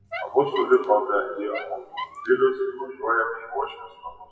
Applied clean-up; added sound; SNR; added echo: classical method WPE with log-MMSE.